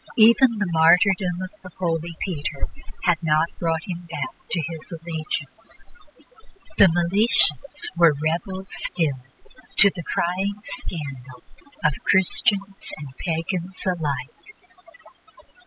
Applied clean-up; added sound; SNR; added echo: classical method spectral subtraction.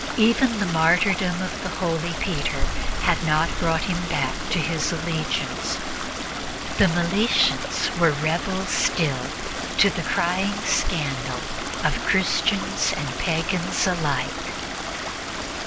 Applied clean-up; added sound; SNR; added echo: none; Stream; 4 dB; none.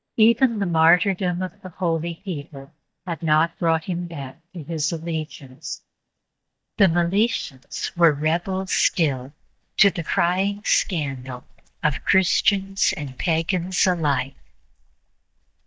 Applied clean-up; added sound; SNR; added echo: neural mask model DeepFilterNet 3.